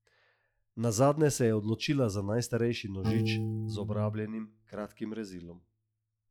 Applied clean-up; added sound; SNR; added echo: classical method log-MMSE.